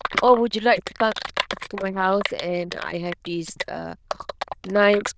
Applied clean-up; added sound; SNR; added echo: neural diffusion model UNIVERSE++.